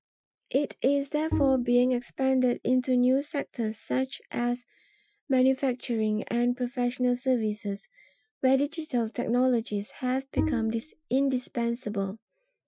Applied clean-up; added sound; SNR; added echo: classical method Wiener filter.